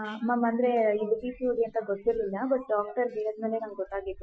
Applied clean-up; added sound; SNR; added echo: classical method Wiener filter.